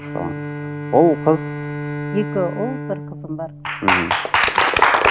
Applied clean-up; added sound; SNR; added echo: none; Bowed string instrument; 9 dB; none.